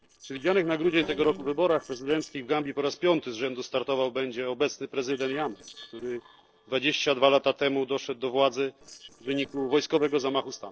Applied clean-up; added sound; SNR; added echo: neural separator model SepFormer DNS4.